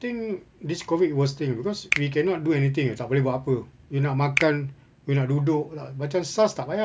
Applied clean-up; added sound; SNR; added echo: none; Finger snapping; 10 dB; none.